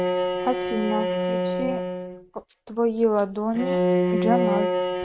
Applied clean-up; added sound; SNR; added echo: neural mask model RNNoise.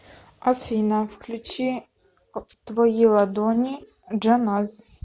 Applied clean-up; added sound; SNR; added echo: none; none; none; none.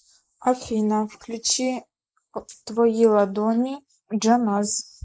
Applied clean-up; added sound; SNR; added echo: neural mask model Resemble Enhance denoiser.